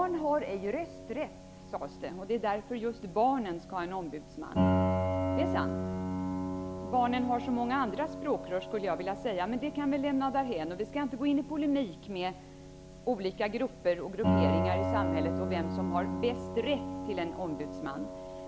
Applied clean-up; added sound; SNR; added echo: none; Piano; 2 dB; none.